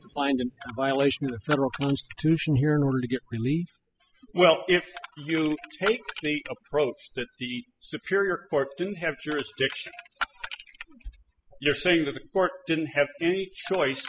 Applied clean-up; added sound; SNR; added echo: classical method spectral subtraction.